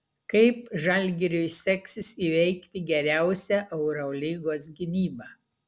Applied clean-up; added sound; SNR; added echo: none; none; none; none.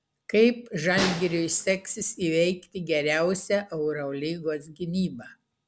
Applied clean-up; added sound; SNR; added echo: none; Snare drum; 11 dB; none.